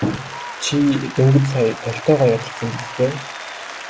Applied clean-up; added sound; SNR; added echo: none; Applause; 12 dB; none.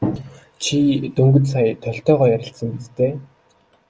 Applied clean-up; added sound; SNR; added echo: none; none; none; none.